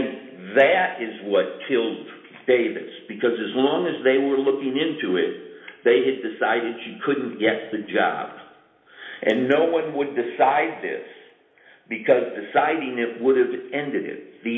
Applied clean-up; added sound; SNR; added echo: none; none; none; reverberation time 1.0 s.